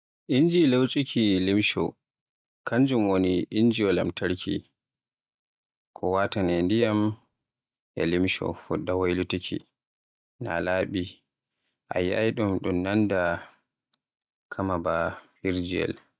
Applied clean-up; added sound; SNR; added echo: neural mask model RNNoise.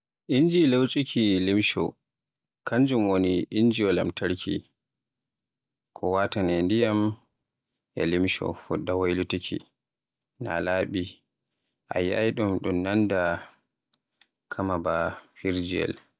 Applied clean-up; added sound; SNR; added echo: neural separator model SepFormer DNS4.